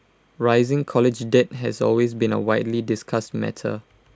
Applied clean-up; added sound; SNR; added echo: none; none; none; none.